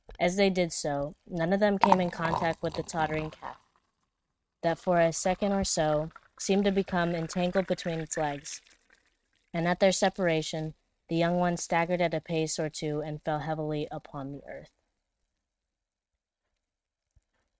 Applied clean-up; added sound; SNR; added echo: neural mask model RNNoise.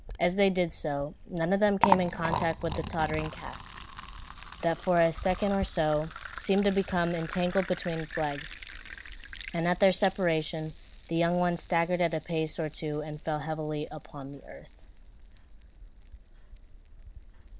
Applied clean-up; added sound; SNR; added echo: none; Liquid; 9 dB; none.